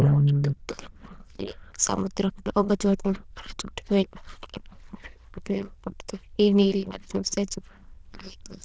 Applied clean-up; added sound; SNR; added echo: neural diffusion model UNIVERSE++.